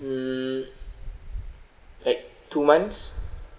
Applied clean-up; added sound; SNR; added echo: none; Wind; 12 dB; none.